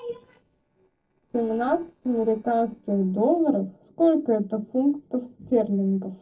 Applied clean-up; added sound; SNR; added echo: neural separator model SepFormer DNS4.